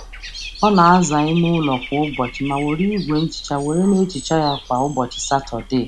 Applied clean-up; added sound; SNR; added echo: none; Bird / Dog; 14 dB; none.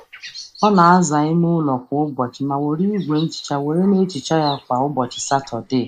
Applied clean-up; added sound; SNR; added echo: neural mask model Resemble Enhance denoiser.